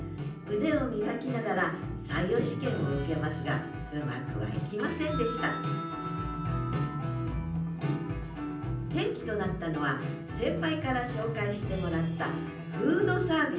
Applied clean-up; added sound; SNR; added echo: none; none; none; reverberation time 0.6 s.